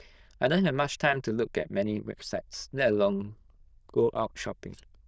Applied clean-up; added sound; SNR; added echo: neural diffusion model UNIVERSE++.